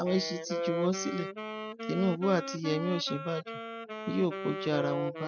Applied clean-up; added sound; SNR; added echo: classical method spectral subtraction.